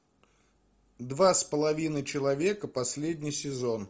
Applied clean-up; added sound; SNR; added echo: none; none; none; none.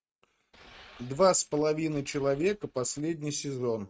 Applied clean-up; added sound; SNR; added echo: neural mask model RNNoise.